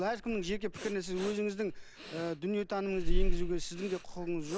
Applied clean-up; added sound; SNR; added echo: none; Breathing; -1 dB; none.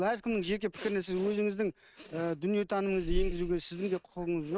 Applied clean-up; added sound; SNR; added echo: neural mask model RNNoise.